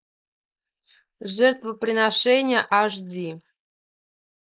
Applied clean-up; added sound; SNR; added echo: neural mask model Resemble Enhance denoiser.